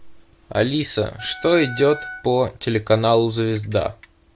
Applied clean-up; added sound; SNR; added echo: none; Ratchet, pawl + Wind instrument, woodwind instrument; 16 dB; none.